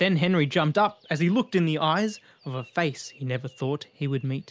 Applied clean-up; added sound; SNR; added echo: none; none; none; none.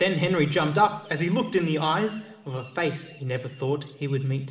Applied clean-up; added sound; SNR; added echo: none; none; none; reverberation time 0.8 s.